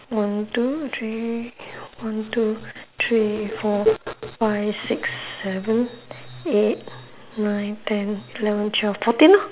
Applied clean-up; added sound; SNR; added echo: none; none; none; none.